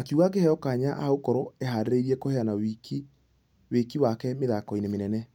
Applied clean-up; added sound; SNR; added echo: none; none; none; none.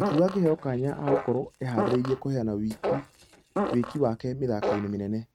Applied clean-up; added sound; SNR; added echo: neural mask model RNNoise.